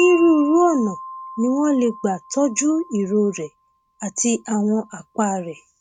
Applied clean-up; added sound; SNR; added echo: neural mask model RNNoise.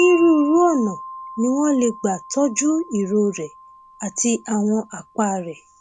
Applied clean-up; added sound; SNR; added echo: none; Wind chime; 15 dB; none.